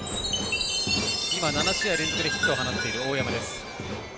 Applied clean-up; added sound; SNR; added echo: none; Chime; -1 dB; none.